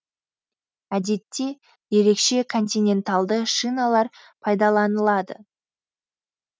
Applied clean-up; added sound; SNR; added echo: none; none; none; none.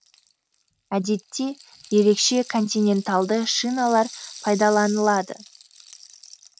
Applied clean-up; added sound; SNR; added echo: none; Rattle (instrument); 19 dB; none.